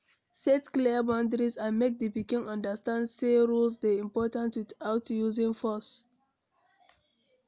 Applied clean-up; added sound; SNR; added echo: none; none; none; none.